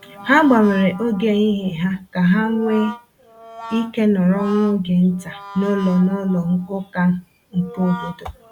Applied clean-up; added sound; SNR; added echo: none; Brass instrument; 18 dB; none.